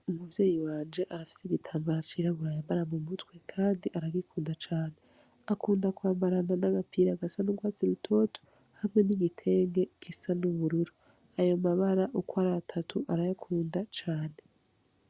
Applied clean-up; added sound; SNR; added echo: none; none; none; none.